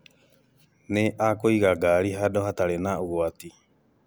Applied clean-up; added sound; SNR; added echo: none; none; none; none.